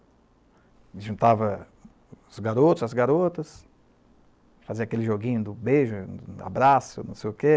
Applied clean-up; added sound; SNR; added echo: none; none; none; none.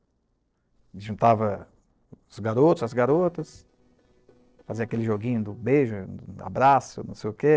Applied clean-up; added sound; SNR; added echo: neural separator model SepFormer DNS4.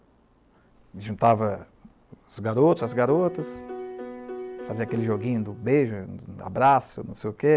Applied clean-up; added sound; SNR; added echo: none; Piano; 11 dB; none.